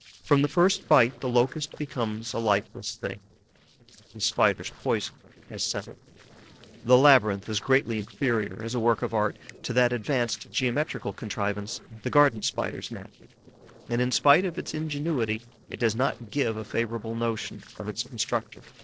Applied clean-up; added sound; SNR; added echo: neural separator model SepFormer DNS4.